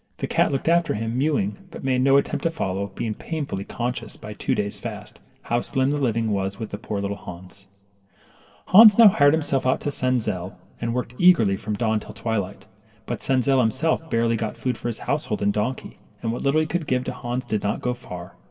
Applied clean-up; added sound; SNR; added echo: none; none; none; reverberation time 1.3 s.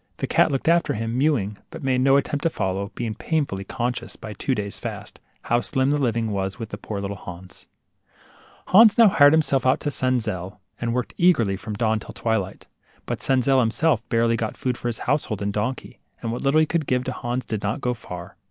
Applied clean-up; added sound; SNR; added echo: none; none; none; none.